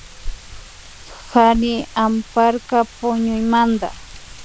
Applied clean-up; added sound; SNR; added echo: none; Wind; 14 dB; none.